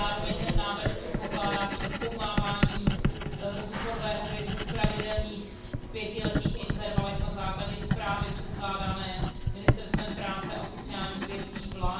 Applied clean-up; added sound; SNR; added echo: none; Writing; -4 dB; reverberation time 0.6 s.